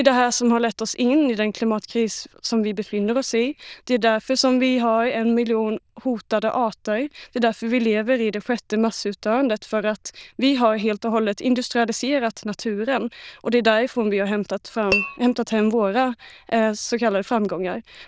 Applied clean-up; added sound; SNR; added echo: neural diffusion model UNIVERSE++.